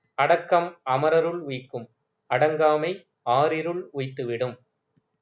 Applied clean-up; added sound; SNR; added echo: none; none; none; none.